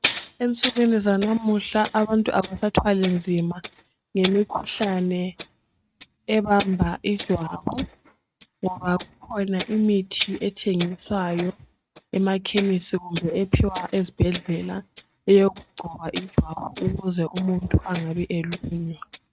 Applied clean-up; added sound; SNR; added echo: neural mask model RNNoise.